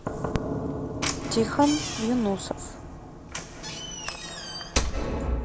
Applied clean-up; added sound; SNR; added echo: none; Knock / Slam; 0 dB; none.